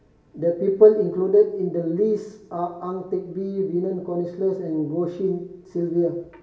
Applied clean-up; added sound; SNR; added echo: none; none; none; reverberation time 0.7 s.